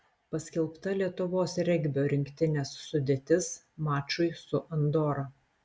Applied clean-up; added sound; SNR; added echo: none; none; none; none.